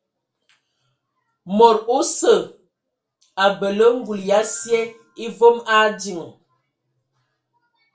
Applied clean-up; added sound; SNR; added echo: none; none; none; reverberation time 0.3 s.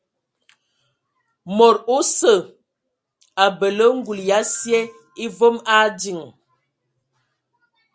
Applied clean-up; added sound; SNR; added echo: none; none; none; none.